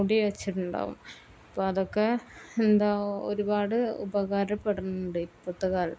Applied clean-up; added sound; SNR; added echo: none; none; none; none.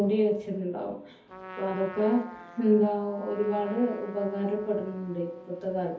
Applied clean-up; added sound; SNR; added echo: none; Trumpet; 18 dB; reverberation time 0.5 s.